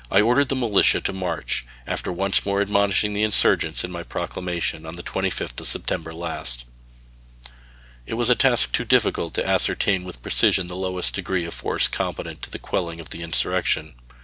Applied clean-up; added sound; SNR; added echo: none; none; none; none.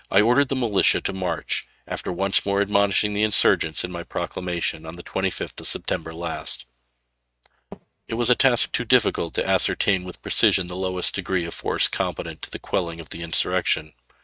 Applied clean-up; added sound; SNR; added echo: neural mask model RNNoise.